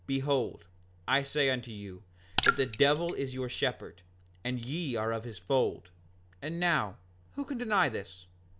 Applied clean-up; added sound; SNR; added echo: none; Raindrop / Splash, splatter; -2 dB; none.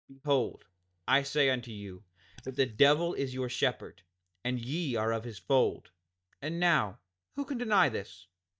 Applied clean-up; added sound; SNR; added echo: neural mask model DeepFilterNet 3.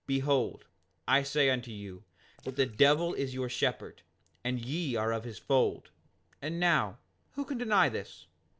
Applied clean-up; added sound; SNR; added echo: neural separator model SepFormer DNS4.